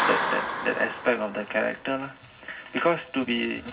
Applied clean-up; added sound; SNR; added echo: none; Clapping; 5 dB; reverberation time 0.4 s.